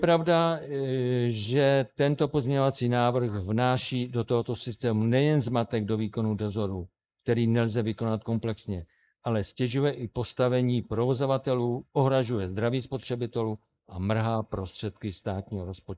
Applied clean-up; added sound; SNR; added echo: neural mask model Resemble Enhance denoiser.